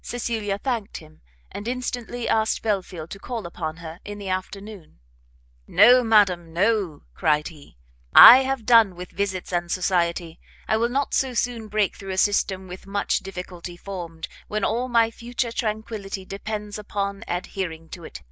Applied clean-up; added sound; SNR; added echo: none; none; none; none.